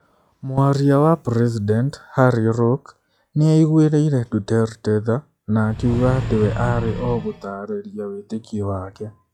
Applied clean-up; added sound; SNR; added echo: classical method log-MMSE.